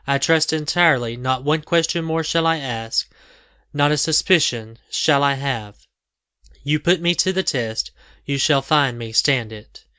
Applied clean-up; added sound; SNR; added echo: none; none; none; none.